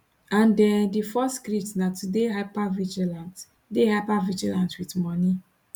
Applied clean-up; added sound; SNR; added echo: none; none; none; none.